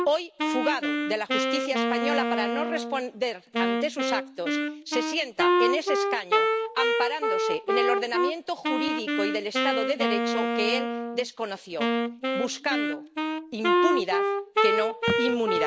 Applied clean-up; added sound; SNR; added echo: none; Wind instrument, woodwind instrument; -4 dB; none.